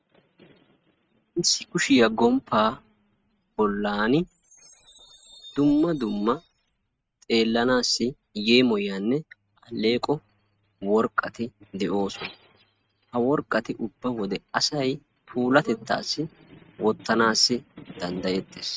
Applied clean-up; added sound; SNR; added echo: neural mask model RNNoise.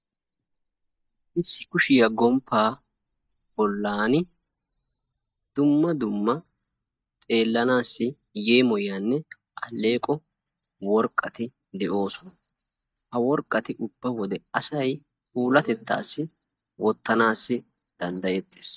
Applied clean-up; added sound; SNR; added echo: neural mask model DeepFilterNet 3.